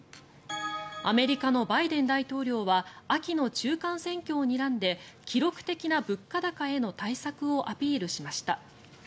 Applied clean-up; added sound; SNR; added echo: none; none; none; none.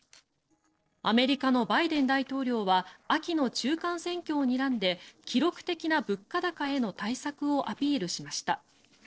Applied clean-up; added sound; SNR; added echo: neural separator model SepFormer DNS4.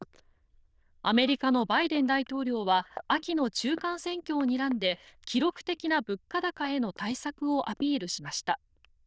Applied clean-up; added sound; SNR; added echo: neural diffusion model UNIVERSE++.